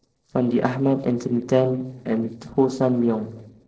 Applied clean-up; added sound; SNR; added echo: neural separator model SepFormer DNS4.